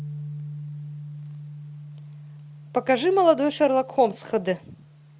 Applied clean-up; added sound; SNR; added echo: none; Bass guitar; 14 dB; none.